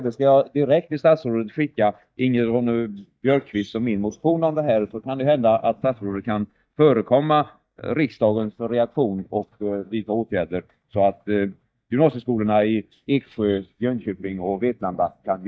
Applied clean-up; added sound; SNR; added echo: neural mask model DeepFilterNet 3.